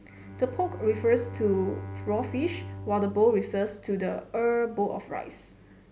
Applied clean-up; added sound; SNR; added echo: none; Bowed string instrument; 13 dB; none.